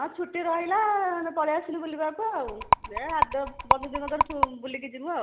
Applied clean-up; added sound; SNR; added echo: none; Rattle; -3 dB; none.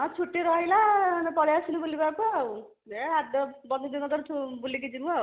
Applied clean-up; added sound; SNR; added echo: none; none; none; none.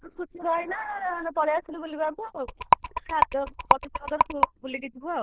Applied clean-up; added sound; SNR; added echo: neural diffusion model UNIVERSE++.